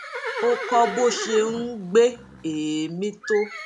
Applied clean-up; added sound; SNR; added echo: none; Livestock, farm animals, working animals; 10 dB; none.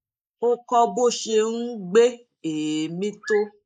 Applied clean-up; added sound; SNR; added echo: neural mask model Resemble Enhance denoiser.